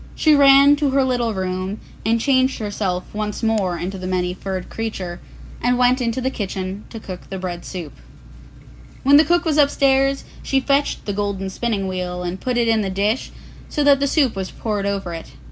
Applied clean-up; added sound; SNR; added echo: none; none; none; none.